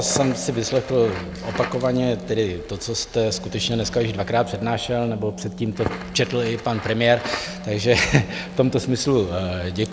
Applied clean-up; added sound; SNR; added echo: none; Crackle + Telephone; 12 dB; none.